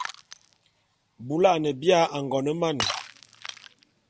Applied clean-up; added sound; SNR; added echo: none; Shatter; 12 dB; none.